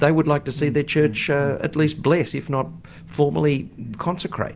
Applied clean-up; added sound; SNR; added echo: none; none; none; none.